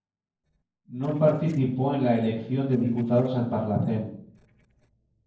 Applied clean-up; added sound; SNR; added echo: neural separator model SepFormer DNS4.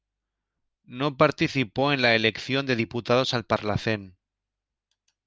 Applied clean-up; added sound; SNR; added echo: none; none; none; none.